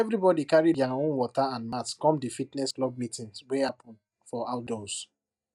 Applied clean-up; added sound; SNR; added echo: neural mask model DeepFilterNet 3.